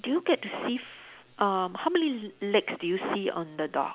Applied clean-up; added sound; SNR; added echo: none; none; none; none.